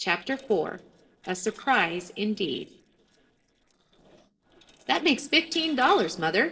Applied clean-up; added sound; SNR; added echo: neural separator model SepFormer DNS4.